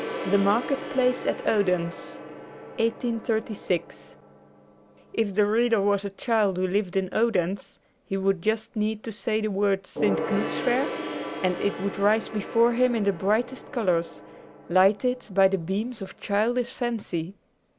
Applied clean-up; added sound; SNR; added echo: none; Gong; 12 dB; none.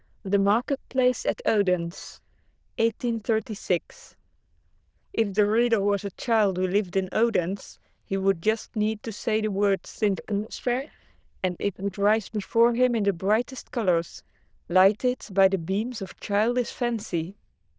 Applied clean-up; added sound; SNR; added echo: neural diffusion model UNIVERSE++.